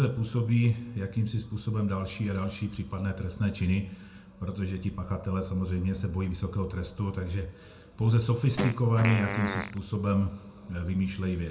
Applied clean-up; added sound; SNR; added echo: none; Fart; 7 dB; reverberation time 0.3 s.